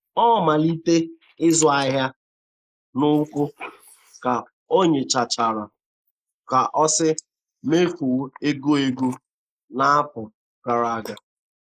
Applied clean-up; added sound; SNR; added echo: neural mask model Resemble Enhance denoiser.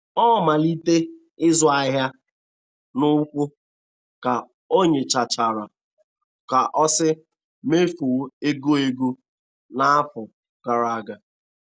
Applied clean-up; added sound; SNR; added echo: none; none; none; none.